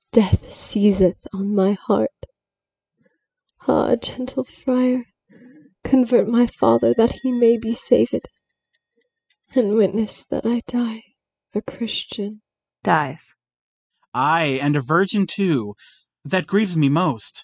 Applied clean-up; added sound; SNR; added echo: classical method spectral subtraction.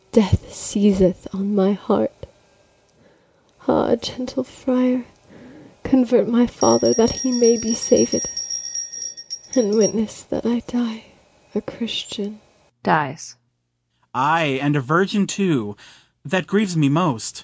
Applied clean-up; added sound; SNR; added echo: none; Bell; 8 dB; none.